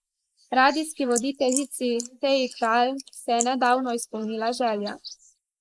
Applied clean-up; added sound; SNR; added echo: neural mask model Resemble Enhance denoiser.